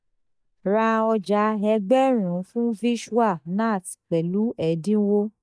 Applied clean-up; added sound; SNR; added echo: neural mask model DeepFilterNet 3.